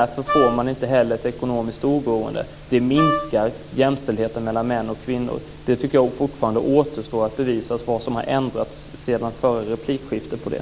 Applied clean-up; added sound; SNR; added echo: none; Wind instrument, woodwind instrument; 2 dB; none.